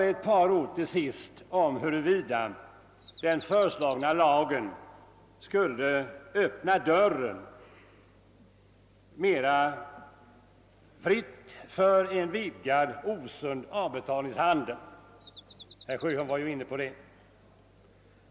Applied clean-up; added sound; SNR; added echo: none; Bird vocalization, bird call, bird song; 17 dB; none.